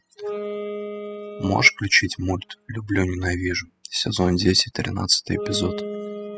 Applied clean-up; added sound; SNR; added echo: classical method spectral subtraction.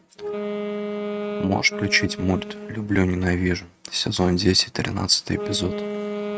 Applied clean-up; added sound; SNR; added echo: neural mask model RNNoise.